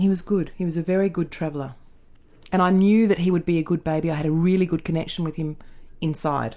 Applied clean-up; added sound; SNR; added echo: none; none; none; none.